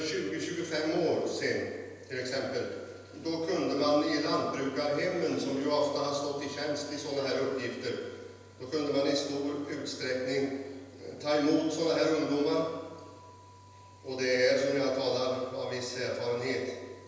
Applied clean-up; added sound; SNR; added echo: none; none; none; reverberation time 1.1 s.